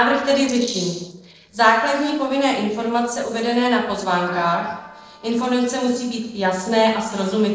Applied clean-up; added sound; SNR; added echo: neural separator model SepFormer DNS4.